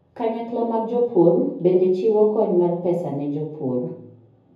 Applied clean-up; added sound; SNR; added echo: none; none; none; reverberation time 0.7 s.